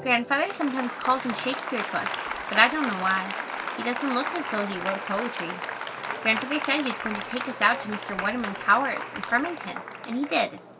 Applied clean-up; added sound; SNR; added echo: none; Applause; 6 dB; none.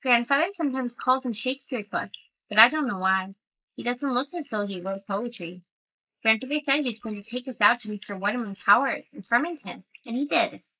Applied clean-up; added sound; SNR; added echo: neural mask model Resemble Enhance denoiser.